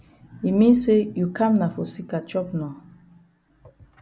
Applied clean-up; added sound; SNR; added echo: none; none; none; none.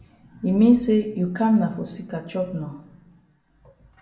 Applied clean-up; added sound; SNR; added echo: none; none; none; reverberation time 0.6 s.